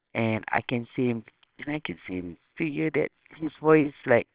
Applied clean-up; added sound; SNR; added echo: neural separator model SepFormer WHAMR!.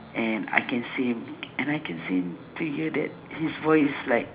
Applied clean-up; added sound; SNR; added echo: none; Traffic noise, roadway noise / Vehicle horn, car horn, honking; 19 dB; reverberation time 0.4 s.